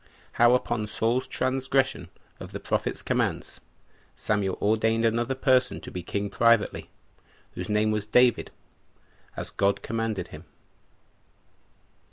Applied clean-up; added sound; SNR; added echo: none; none; none; none.